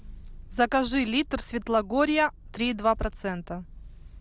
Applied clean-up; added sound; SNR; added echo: none; none; none; none.